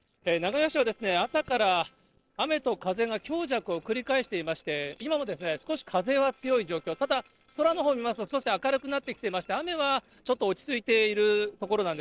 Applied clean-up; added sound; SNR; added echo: neural separator model SepFormer DNS4.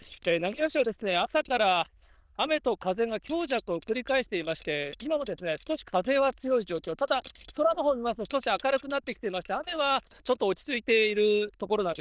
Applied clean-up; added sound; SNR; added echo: neural diffusion model UNIVERSE++.